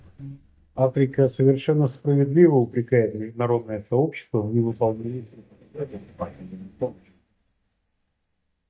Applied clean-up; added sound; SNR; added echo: neural mask model DeepFilterNet 3.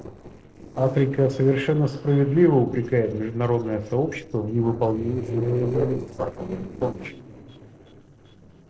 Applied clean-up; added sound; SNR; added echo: neural separator model SepFormer DNS4.